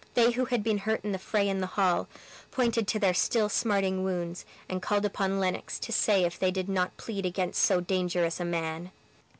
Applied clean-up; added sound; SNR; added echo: none; none; none; none.